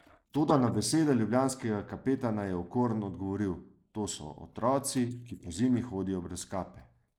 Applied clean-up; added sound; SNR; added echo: neural mask model Resemble Enhance denoiser.